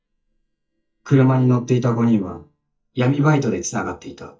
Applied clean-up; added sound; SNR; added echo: neural mask model DeepFilterNet 3.